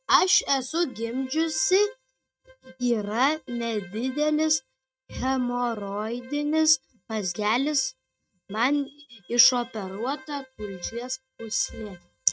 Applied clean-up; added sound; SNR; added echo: neural mask model RNNoise.